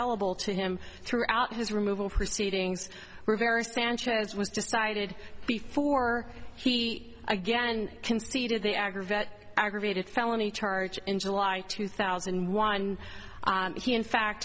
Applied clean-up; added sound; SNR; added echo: none; Walk, footsteps; 15 dB; none.